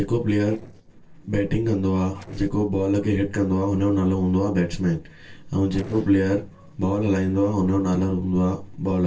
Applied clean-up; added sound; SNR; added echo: neural separator model SepFormer DNS4.